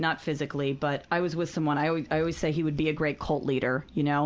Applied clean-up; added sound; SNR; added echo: none; none; none; none.